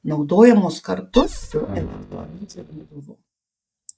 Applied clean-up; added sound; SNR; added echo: neural mask model DeepFilterNet 3.